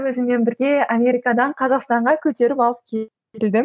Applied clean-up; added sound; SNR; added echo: none; none; none; none.